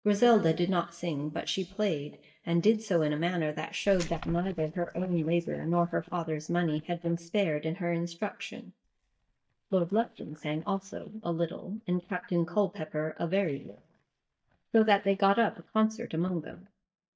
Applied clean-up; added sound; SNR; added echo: neural mask model DeepFilterNet 3.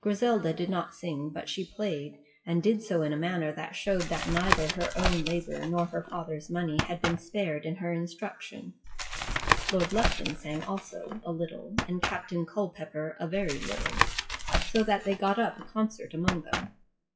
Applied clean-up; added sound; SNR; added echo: classical method WPE with log-MMSE.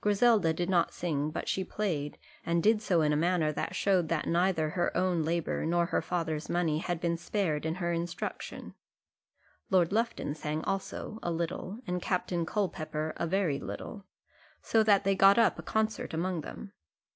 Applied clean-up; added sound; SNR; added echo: none; none; none; none.